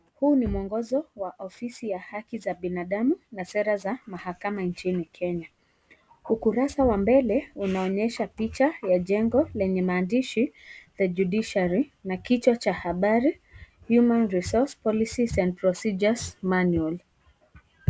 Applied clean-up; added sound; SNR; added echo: none; none; none; none.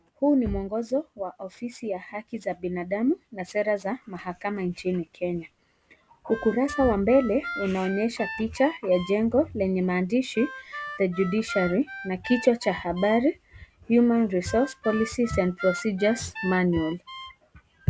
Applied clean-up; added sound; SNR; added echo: none; Harmonica; 12 dB; none.